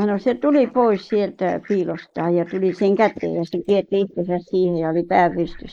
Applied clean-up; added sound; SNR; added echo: neural mask model Resemble Enhance denoiser.